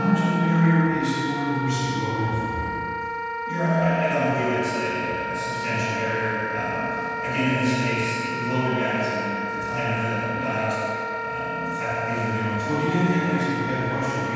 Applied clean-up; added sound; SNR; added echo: none; Wind instrument, woodwind instrument; 4 dB; reverberation time 2.1 s.